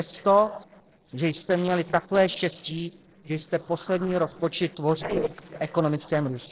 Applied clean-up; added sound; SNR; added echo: neural separator model SepFormer DNS4.